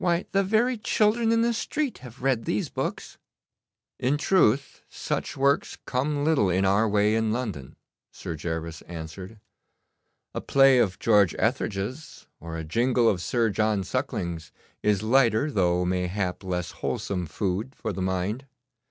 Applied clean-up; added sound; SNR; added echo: none; none; none; none.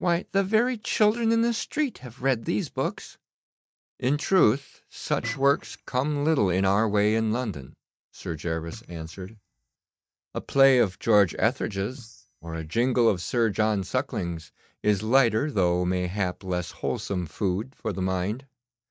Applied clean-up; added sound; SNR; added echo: neural mask model DeepFilterNet 3.